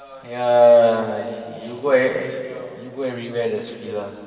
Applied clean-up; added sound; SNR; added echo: none; none; none; reverberation time 2.6 s.